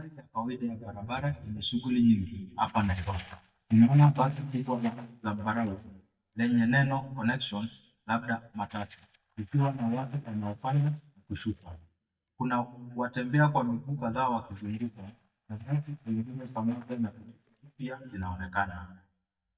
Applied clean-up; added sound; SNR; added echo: neural mask model DeepFilterNet 3.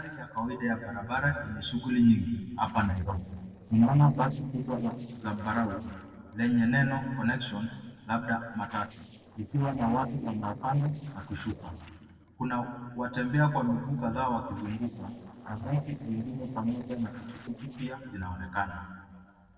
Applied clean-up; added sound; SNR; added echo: neural separator model SepFormer DNS4.